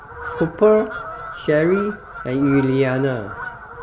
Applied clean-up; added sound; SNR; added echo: none; Fowl; 12 dB; none.